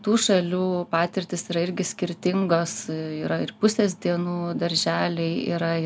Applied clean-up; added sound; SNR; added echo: none; none; none; none.